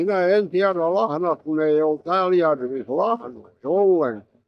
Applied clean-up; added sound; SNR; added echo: neural mask model DeepFilterNet 3.